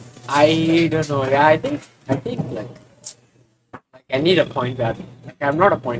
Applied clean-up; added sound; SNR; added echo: neural mask model RNNoise.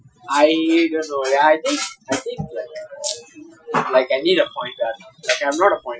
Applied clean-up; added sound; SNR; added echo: classical method Wiener filter.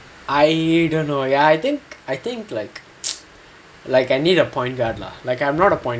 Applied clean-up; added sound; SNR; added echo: none; none; none; none.